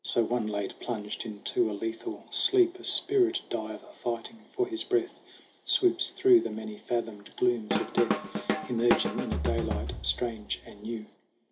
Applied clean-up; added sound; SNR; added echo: none; Drum kit; 2 dB; none.